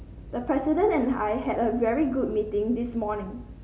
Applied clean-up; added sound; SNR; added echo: none; none; none; none.